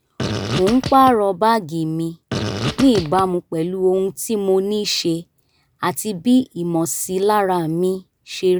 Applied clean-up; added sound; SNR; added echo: none; Fart; 6 dB; none.